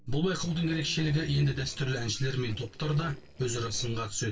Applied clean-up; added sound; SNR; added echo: neural separator model SepFormer DNS4.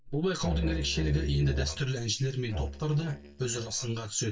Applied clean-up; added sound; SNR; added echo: neural mask model DeepFilterNet 3.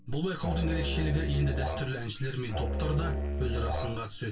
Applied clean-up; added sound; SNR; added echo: none; Musical instrument; 0 dB; reverberation time 0.1 s.